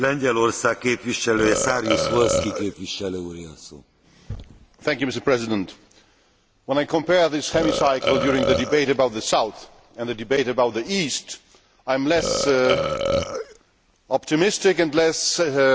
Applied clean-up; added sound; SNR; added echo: none; Burping, eructation; 2 dB; none.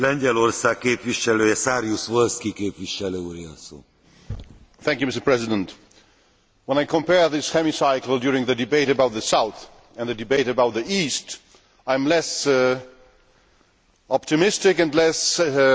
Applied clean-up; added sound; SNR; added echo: none; none; none; none.